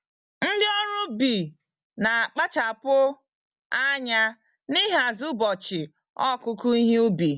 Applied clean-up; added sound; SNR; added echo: none; none; none; none.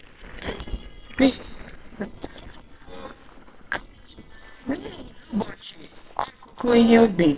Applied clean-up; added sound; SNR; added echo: neural separator model SepFormer WHAMR!.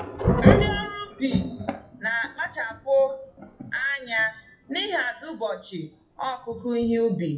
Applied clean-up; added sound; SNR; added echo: classical method WPE with log-MMSE.